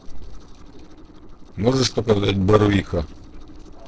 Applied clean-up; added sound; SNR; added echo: neural separator model SepFormer DNS4.